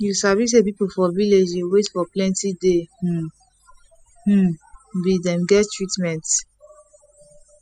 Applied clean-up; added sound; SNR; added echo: classical method spectral subtraction.